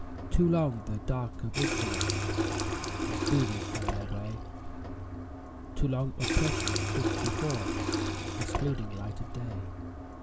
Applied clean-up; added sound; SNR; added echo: none; Water tap, faucet; 0 dB; none.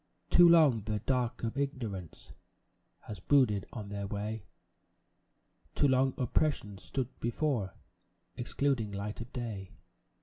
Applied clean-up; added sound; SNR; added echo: none; none; none; none.